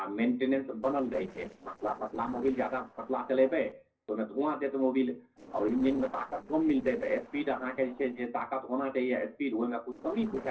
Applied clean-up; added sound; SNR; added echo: neural separator model SepFormer DNS4.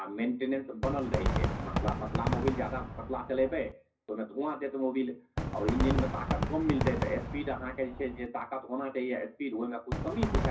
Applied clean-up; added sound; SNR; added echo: none; Fireworks; 1 dB; reverberation time 0.4 s.